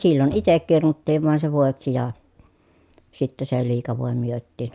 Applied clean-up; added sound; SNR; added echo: none; none; none; none.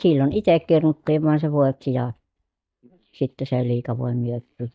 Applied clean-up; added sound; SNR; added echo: neural mask model DeepFilterNet 3.